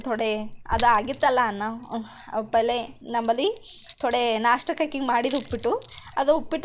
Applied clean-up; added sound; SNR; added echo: none; Chink, clink; 8 dB; none.